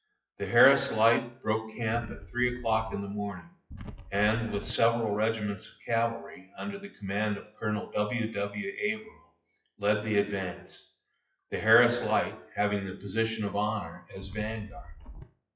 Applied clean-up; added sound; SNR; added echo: classical method WPE with log-MMSE.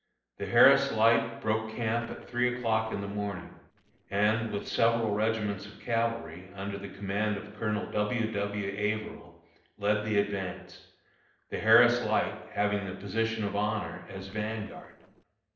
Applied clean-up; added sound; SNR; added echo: neural separator model SepFormer DNS4.